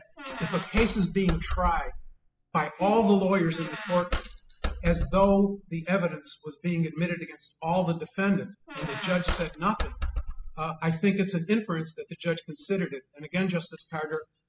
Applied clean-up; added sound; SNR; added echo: classical method spectral subtraction.